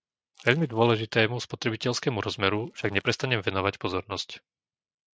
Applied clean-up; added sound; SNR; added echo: neural mask model RNNoise.